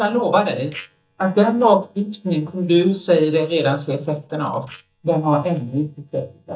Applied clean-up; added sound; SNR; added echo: neural mask model DeepFilterNet 3.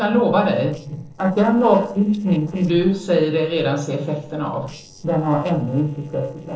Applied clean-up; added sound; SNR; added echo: neural separator model SepFormer DNS4.